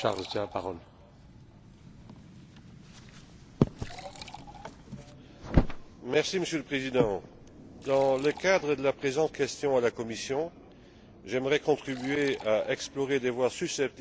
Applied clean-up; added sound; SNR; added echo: none; Liquid + Subway, metro, underground; 19 dB; none.